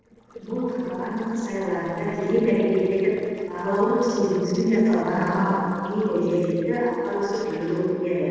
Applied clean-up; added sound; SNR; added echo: neural separator model SepFormer DNS4.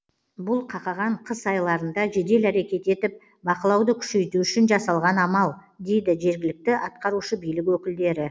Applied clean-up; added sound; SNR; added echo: none; none; none; none.